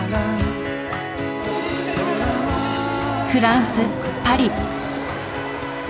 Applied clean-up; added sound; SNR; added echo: none; none; none; none.